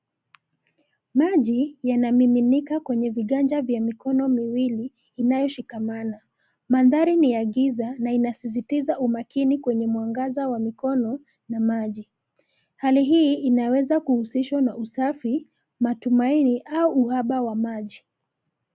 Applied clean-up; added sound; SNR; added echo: none; none; none; none.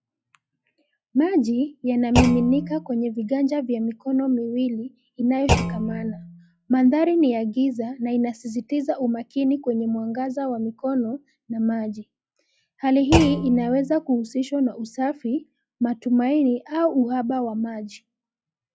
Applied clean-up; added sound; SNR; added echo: classical method log-MMSE.